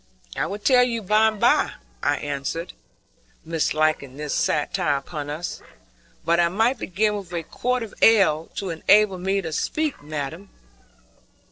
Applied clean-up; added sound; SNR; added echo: neural separator model SepFormer DNS4.